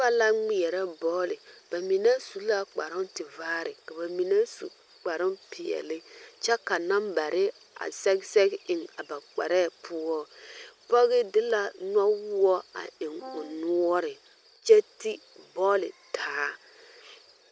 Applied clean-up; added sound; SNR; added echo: none; Brass instrument; 17 dB; none.